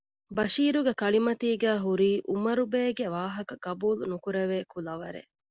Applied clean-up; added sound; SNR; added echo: none; none; none; none.